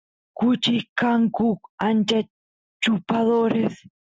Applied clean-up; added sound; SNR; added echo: none; none; none; none.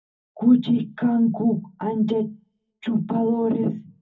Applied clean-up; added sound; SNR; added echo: none; none; none; reverberation time 0.4 s.